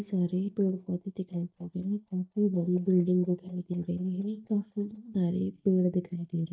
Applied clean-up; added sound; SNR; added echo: neural mask model DeepFilterNet 3.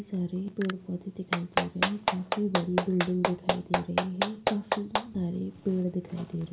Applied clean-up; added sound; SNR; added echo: none; Clapping; 2 dB; reverberation time 0.6 s.